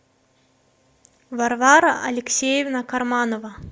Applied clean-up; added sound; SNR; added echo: none; none; none; none.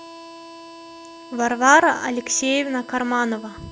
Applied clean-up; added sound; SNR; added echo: none; Harmonica; 19 dB; none.